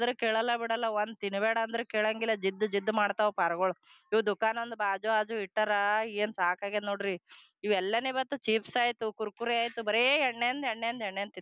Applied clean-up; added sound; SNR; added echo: none; none; none; none.